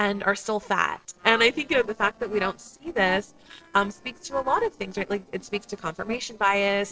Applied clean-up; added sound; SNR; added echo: neural separator model SepFormer DNS4.